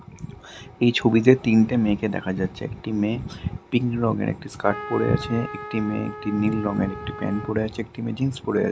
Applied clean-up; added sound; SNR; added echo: none; Trumpet; 13 dB; none.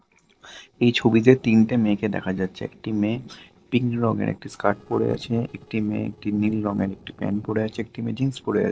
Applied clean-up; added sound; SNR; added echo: neural separator model SepFormer DNS4.